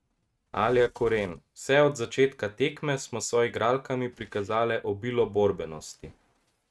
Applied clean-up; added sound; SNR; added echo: neural mask model RNNoise.